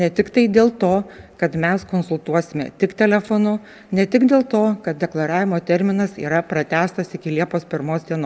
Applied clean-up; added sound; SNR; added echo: none; none; none; none.